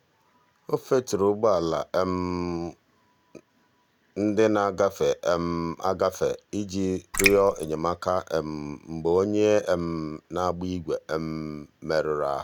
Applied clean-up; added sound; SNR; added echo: none; Raindrop; 1 dB; none.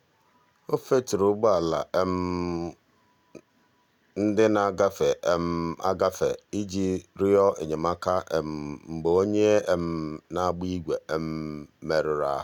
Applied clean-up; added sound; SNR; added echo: none; none; none; none.